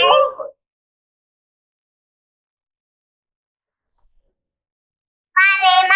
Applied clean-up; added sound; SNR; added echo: neural mask model Resemble Enhance denoiser.